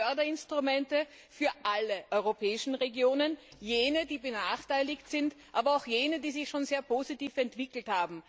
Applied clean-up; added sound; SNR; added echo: none; none; none; none.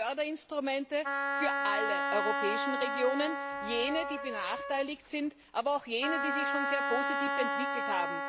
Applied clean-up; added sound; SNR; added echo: none; Wind instrument, woodwind instrument; 0 dB; none.